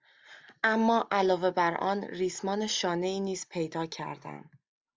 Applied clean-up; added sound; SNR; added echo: none; none; none; none.